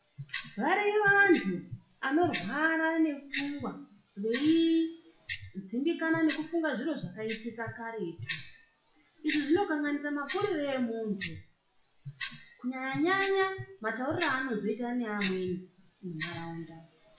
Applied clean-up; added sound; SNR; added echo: classical method WPE with log-MMSE.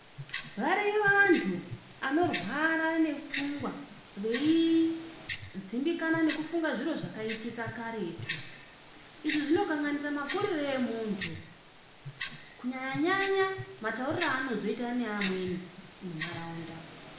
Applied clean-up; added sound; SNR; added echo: none; Tick-tock; 4 dB; reverberation time 0.7 s.